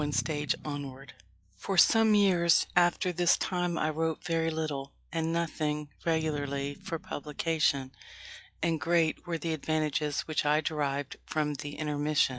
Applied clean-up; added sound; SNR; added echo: classical method log-MMSE.